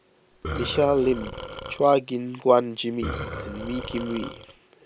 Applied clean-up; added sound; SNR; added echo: none; Burping, eructation; 9 dB; none.